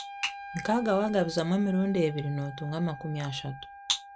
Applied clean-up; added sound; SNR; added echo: none; Wind instrument, woodwind instrument; 15 dB; none.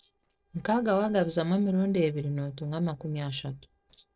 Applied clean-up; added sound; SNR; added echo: neural separator model SepFormer DNS4.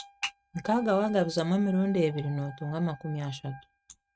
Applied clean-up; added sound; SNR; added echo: neural mask model RNNoise.